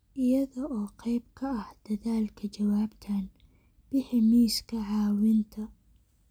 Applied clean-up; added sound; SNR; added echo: none; none; none; none.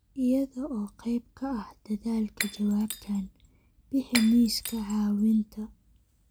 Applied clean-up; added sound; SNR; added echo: none; Shatter; 11 dB; none.